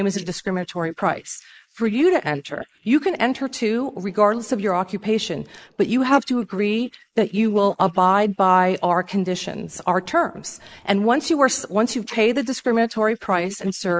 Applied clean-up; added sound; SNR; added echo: neural mask model Resemble Enhance denoiser.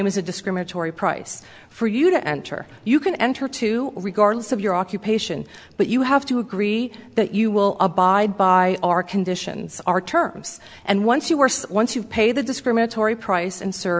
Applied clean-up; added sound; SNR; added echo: none; none; none; none.